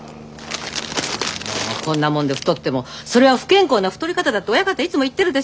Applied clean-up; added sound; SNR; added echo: none; none; none; none.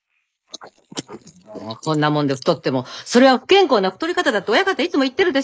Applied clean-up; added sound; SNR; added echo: neural mask model Resemble Enhance denoiser.